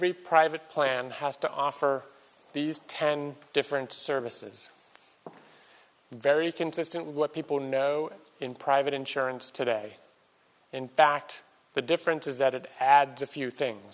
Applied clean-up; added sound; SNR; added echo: none; none; none; none.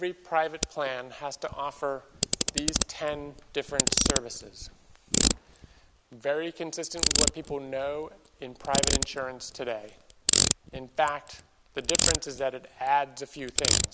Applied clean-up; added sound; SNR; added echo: none; Ratchet, pawl; -3 dB; none.